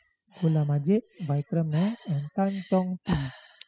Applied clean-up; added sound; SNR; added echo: classical method spectral subtraction.